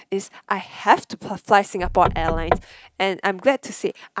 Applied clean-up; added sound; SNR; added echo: neural mask model RNNoise.